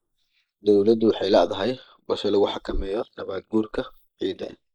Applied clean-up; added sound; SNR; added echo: neural mask model Resemble Enhance denoiser.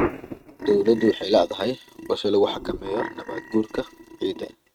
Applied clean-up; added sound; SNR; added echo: neural mask model RNNoise.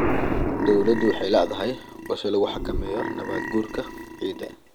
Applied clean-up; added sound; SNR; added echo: none; Burping, eructation + Explosion; 3 dB; none.